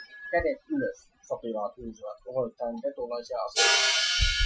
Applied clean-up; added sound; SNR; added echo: classical method Wiener filter.